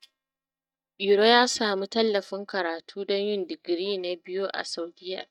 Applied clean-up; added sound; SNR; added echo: neural mask model DeepFilterNet 3.